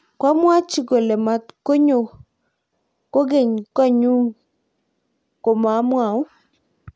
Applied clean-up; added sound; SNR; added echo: none; none; none; none.